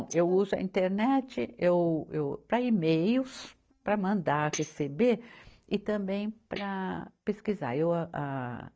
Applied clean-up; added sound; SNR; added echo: neural mask model DeepFilterNet 3.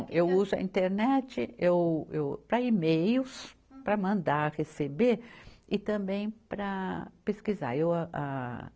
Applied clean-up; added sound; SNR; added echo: none; none; none; none.